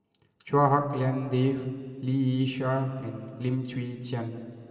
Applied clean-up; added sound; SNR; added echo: none; none; none; reverberation time 2.6 s.